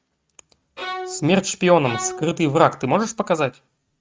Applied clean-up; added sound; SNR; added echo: neural mask model RNNoise.